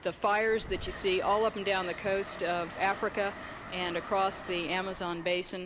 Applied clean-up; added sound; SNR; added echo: none; Train; 12 dB; none.